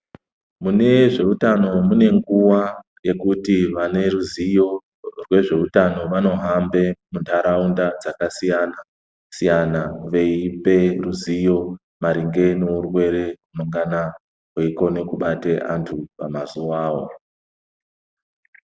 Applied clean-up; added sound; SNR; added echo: none; none; none; none.